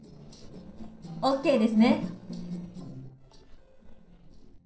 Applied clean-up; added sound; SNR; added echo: neural separator model SepFormer DNS4.